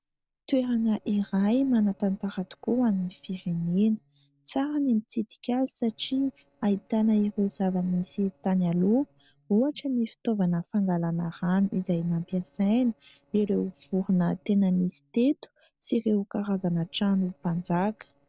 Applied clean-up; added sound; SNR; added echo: neural separator model SepFormer DNS4.